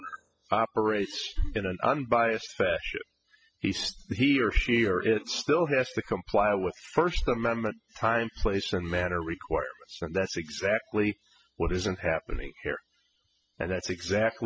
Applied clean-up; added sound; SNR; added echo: classical method spectral subtraction.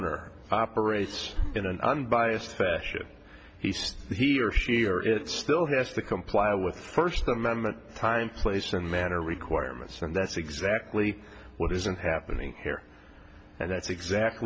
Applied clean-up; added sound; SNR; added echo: none; Cough; 19 dB; none.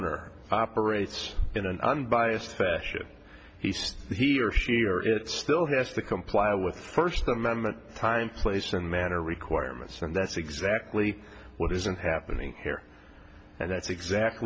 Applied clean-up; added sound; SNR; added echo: none; none; none; none.